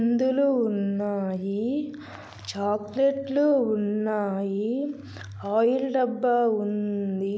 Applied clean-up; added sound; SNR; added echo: none; none; none; none.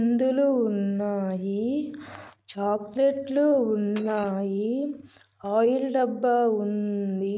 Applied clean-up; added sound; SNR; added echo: neural mask model RNNoise.